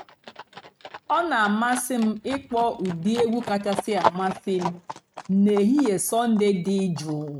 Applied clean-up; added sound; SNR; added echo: neural mask model RNNoise.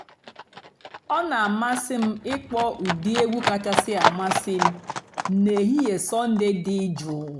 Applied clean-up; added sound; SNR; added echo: none; Livestock, farm animals, working animals; 5 dB; none.